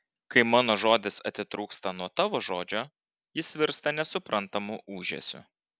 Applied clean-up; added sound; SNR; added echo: none; none; none; none.